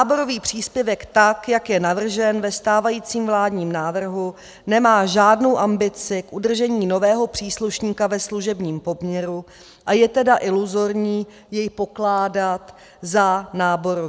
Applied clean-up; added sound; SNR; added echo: none; none; none; none.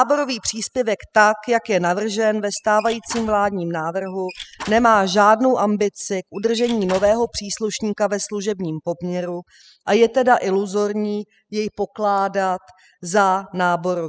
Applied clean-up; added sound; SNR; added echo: classical method spectral subtraction.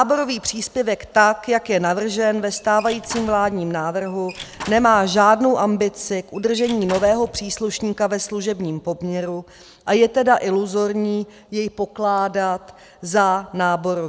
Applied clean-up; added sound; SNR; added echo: none; Squeak / Slam / Wood; 16 dB; none.